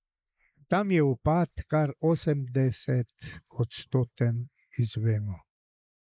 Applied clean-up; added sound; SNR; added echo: neural mask model Resemble Enhance denoiser.